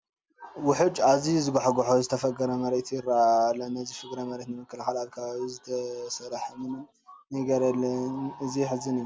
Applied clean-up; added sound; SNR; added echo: none; none; none; none.